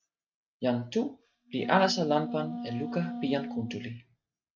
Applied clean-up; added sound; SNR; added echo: neural mask model RNNoise.